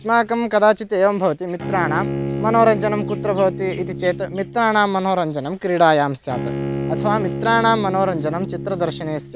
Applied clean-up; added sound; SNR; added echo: none; Bowed string instrument; 8 dB; none.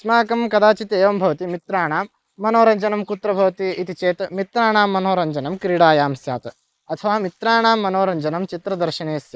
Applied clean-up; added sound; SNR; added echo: neural mask model Resemble Enhance denoiser.